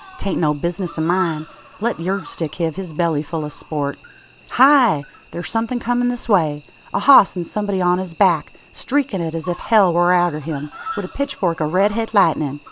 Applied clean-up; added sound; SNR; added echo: none; Cricket; 20 dB; none.